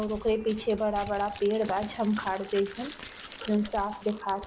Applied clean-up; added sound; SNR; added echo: none; Crumpling, crinkling; 13 dB; none.